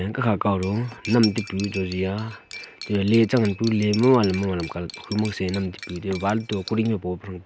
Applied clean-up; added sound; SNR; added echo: none; Cutlery, silverware; 16 dB; none.